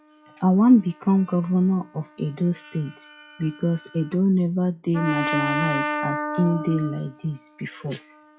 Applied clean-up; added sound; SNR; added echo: classical method log-MMSE.